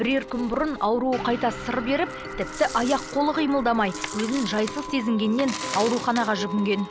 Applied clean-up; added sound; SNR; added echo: none; Coin (dropping); 16 dB; none.